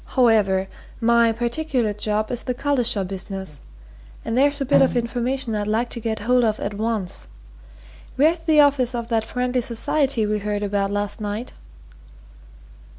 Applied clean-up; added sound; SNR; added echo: none; Bowed string instrument; 6 dB; none.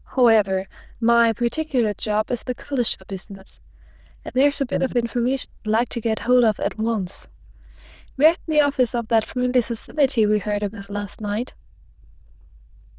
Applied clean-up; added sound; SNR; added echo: neural diffusion model UNIVERSE++.